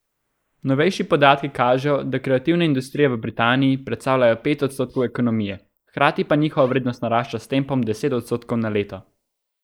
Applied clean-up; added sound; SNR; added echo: neural mask model Resemble Enhance denoiser.